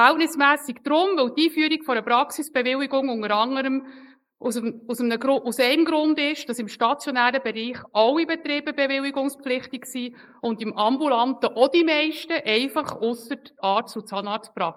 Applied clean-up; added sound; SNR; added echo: neural mask model Resemble Enhance denoiser.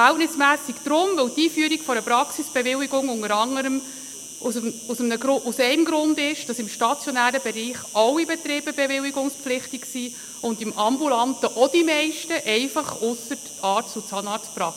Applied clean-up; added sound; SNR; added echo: none; Insect; 14 dB; none.